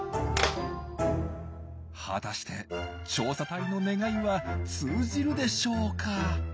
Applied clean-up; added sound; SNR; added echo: none; Bowed string instrument; 16 dB; none.